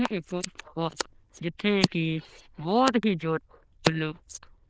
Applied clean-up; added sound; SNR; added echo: neural diffusion model UNIVERSE++.